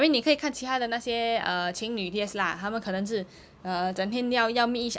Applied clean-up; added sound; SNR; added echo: none; none; none; none.